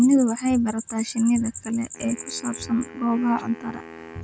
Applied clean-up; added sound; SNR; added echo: none; Wind instrument, woodwind instrument; 20 dB; none.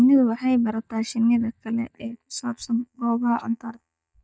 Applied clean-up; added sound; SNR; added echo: neural mask model DeepFilterNet 3.